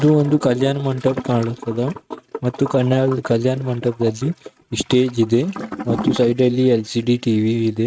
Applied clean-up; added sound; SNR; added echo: neural mask model RNNoise.